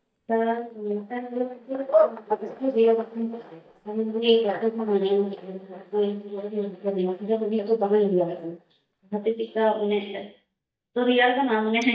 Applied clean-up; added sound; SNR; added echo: neural mask model DeepFilterNet 3.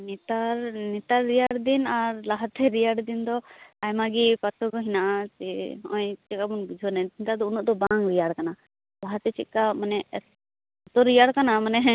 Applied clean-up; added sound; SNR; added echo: none; none; none; none.